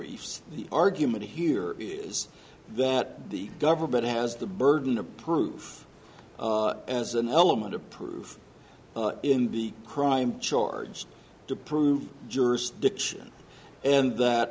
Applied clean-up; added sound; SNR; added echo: none; none; none; none.